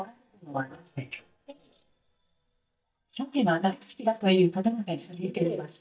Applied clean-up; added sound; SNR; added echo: neural mask model DeepFilterNet 3.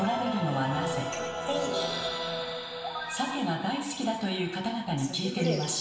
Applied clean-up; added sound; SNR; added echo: none; Wind instrument, woodwind instrument; 17 dB; reverberation time 1.0 s.